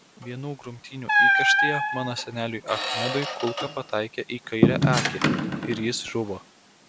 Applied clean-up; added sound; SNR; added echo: none; Squeak; -5 dB; none.